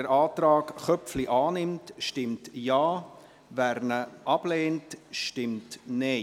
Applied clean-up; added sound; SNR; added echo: none; none; none; none.